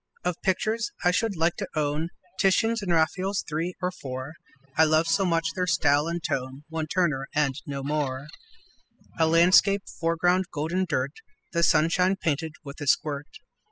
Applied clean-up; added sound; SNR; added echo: classical method spectral subtraction.